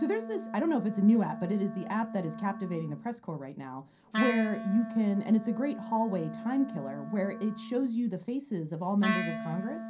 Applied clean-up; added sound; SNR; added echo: none; Wind instrument, woodwind instrument; 8 dB; reverberation time 0.3 s.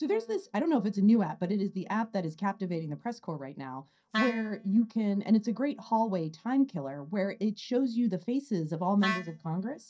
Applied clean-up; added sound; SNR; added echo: neural mask model DeepFilterNet 3.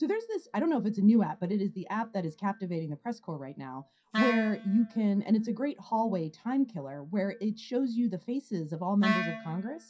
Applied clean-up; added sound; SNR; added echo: classical method WPE with log-MMSE.